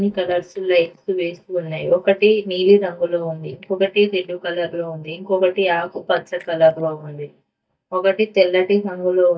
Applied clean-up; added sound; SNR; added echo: neural mask model DeepFilterNet 3.